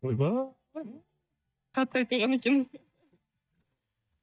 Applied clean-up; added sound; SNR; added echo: neural mask model DeepFilterNet 3.